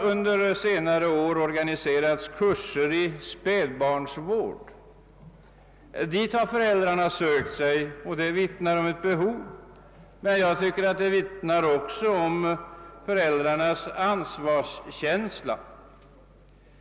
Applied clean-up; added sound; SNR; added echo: none; none; none; none.